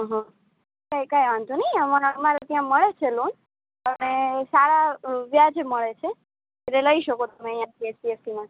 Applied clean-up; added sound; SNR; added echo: none; none; none; none.